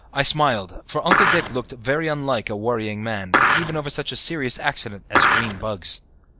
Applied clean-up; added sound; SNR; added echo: none; Skateboard; -4 dB; none.